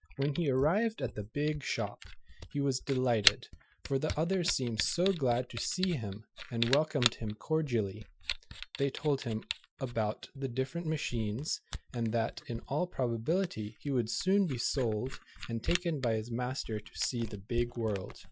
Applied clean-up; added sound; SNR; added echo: classical method Wiener filter.